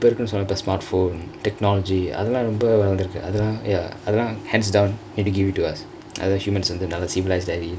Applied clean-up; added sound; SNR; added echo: none; none; none; none.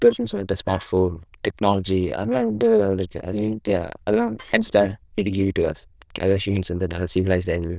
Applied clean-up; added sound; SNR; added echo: neural diffusion model UNIVERSE++.